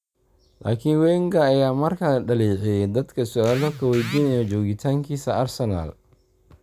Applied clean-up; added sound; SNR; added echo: none; none; none; none.